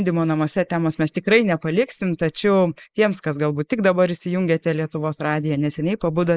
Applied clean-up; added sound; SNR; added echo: neural mask model Resemble Enhance denoiser.